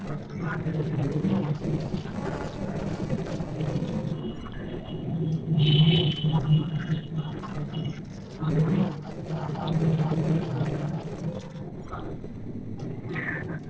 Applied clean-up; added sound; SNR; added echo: neural separator model SepFormer DNS4.